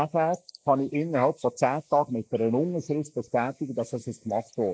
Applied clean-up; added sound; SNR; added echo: neural mask model Resemble Enhance denoiser.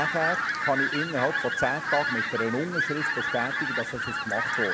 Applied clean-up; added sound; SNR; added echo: none; Fowl; -1 dB; none.